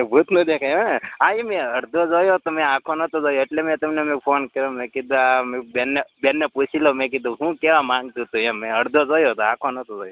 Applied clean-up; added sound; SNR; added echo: none; none; none; none.